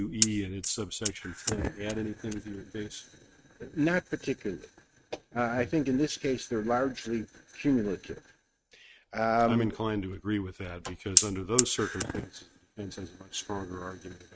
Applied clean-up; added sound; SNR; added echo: neural mask model RNNoise.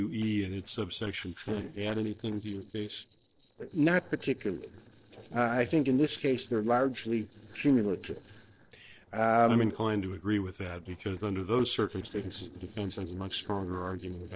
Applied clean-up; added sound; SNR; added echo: neural separator model SepFormer DNS4.